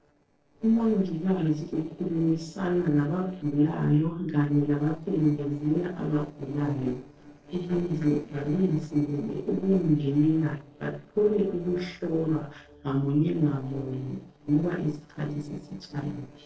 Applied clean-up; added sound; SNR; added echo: neural separator model SepFormer DNS4.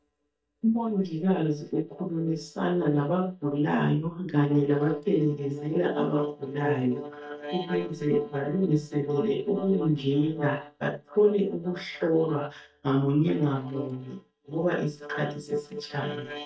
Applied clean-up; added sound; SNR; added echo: neural mask model DeepFilterNet 3.